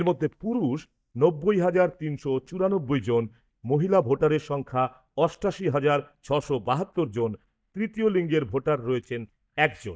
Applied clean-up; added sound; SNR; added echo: neural mask model DeepFilterNet 3.